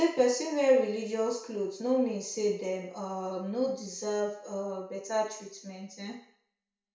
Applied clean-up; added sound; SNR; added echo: none; none; none; reverberation time 0.6 s.